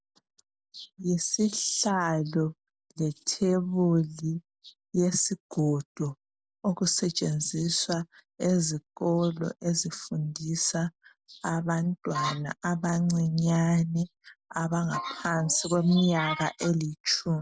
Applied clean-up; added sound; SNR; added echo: none; none; none; none.